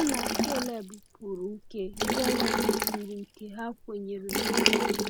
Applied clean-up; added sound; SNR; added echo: none; Liquid; -5 dB; none.